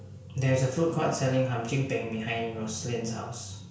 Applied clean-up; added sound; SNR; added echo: none; none; none; reverberation time 0.5 s.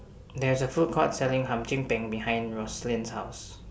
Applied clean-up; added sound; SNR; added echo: none; none; none; none.